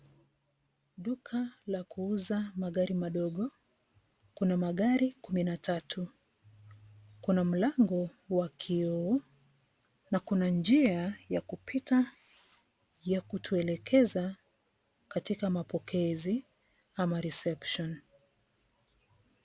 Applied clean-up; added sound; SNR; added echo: none; none; none; none.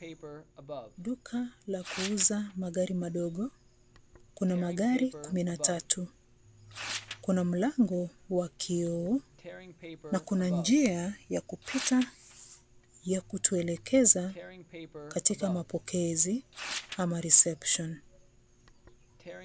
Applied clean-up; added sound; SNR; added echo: none; Tearing; 15 dB; none.